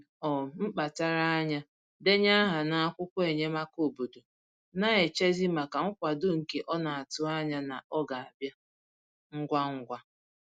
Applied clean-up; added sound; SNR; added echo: none; none; none; none.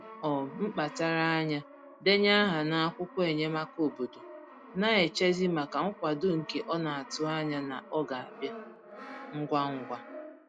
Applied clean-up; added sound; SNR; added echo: none; Brass instrument; 16 dB; none.